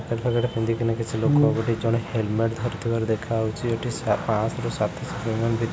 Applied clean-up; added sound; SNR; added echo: none; Brass instrument; 0 dB; none.